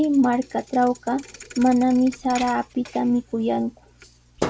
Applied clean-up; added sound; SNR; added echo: none; Thump, thud; 15 dB; none.